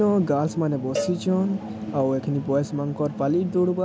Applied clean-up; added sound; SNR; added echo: none; Cowbell; 12 dB; none.